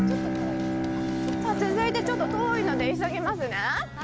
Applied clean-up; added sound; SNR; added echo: none; Bowed string instrument; -1 dB; none.